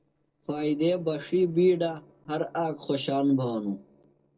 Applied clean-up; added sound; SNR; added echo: neural separator model SepFormer DNS4.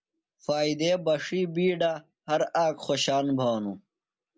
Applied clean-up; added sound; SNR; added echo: none; none; none; none.